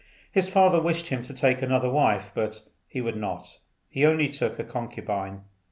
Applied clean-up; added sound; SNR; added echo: none; none; none; none.